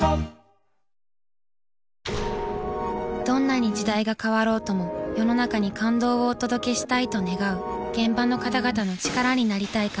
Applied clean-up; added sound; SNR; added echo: none; none; none; none.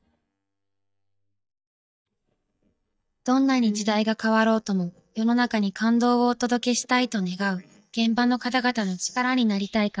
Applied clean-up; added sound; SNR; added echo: neural mask model DeepFilterNet 3.